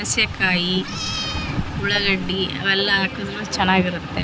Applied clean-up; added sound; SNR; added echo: none; Meow; 10 dB; none.